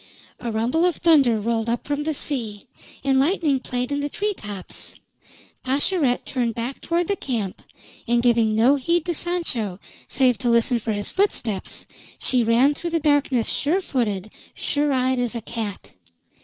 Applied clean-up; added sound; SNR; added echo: none; none; none; none.